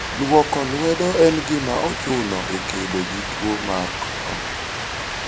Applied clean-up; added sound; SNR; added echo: none; Rain; 5 dB; none.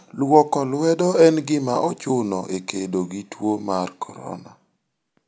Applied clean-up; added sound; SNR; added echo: none; none; none; none.